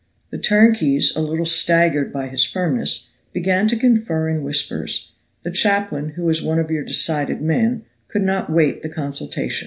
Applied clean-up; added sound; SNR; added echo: none; none; none; none.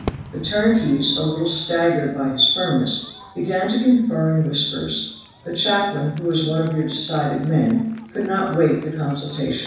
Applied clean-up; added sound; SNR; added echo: none; Crowd / Fireworks; 19 dB; reverberation time 0.7 s.